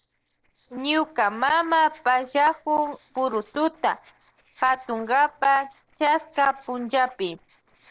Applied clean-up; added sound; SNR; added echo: neural separator model SepFormer DNS4.